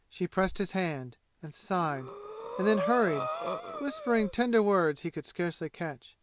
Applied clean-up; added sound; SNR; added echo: none; Breathing; 7 dB; none.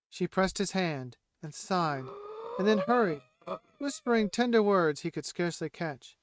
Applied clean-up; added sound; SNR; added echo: neural mask model RNNoise.